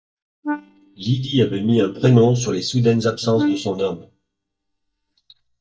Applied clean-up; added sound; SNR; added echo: neural mask model DeepFilterNet 3.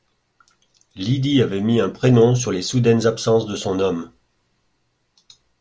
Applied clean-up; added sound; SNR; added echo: none; none; none; none.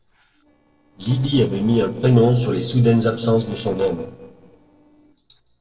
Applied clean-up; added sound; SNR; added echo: neural separator model SepFormer DNS4.